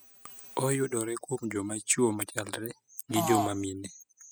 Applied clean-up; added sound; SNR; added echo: classical method spectral subtraction.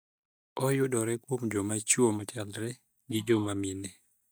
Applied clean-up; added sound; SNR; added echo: neural mask model DeepFilterNet 3.